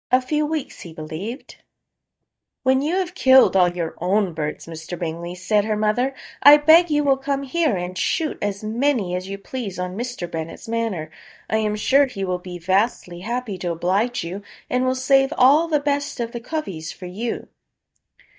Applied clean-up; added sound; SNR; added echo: neural mask model DeepFilterNet 3.